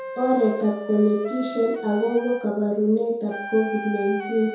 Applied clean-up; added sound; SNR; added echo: none; Wind instrument, woodwind instrument; 12 dB; reverberation time 0.7 s.